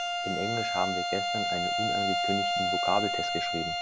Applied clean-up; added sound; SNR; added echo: none; Bowed string instrument; -5 dB; none.